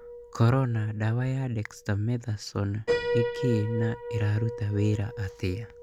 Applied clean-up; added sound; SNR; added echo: none; Piano; 7 dB; none.